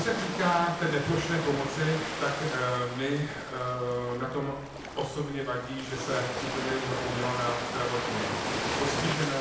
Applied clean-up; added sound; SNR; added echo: none; Ocean; 4 dB; reverberation time 0.9 s.